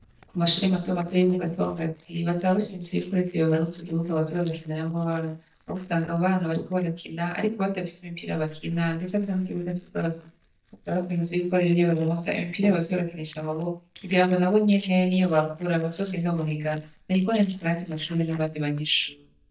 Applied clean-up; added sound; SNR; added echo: neural mask model DeepFilterNet 3.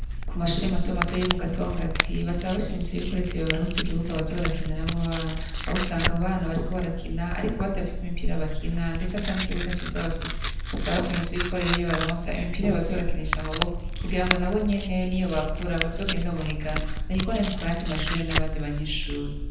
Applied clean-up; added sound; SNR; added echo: none; Tearing; -1 dB; reverberation time 0.8 s.